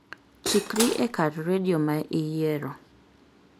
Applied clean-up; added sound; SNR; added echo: none; Cutlery, silverware / Dishes, pots, and pans; 4 dB; none.